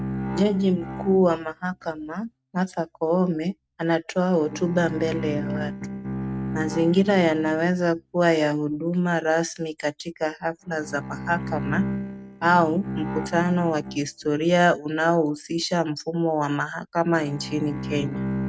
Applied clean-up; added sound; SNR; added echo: neural mask model RNNoise.